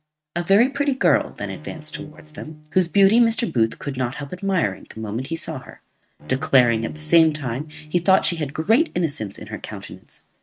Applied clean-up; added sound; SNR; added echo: neural mask model RNNoise.